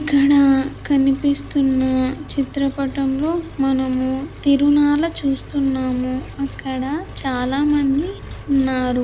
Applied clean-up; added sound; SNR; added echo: none; Engine; 15 dB; none.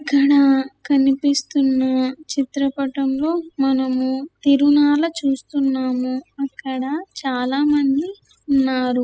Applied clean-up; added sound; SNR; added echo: classical method spectral subtraction.